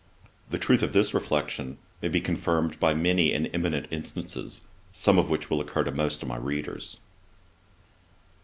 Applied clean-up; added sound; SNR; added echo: none; none; none; none.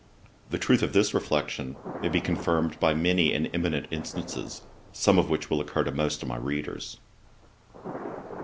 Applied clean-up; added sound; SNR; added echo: none; Thunder; 16 dB; none.